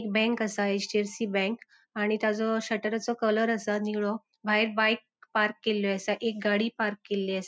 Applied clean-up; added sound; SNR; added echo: none; none; none; none.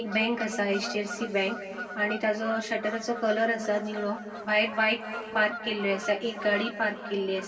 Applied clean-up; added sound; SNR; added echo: none; Bird vocalization, bird call, bird song / Fowl; 13 dB; reverberation time 3.0 s.